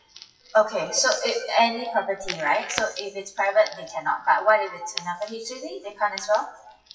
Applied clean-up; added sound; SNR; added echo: classical method WPE with log-MMSE.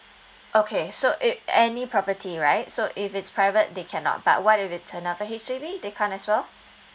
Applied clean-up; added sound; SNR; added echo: none; none; none; none.